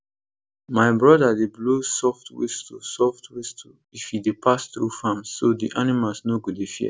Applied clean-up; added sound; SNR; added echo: none; none; none; none.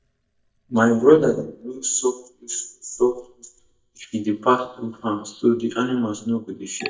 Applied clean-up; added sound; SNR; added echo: neural mask model DeepFilterNet 3.